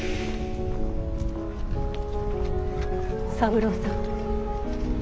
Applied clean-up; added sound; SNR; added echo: none; Wind; -1 dB; none.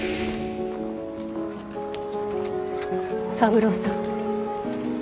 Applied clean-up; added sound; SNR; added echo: none; none; none; none.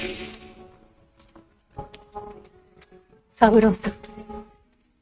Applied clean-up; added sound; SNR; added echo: neural mask model RNNoise.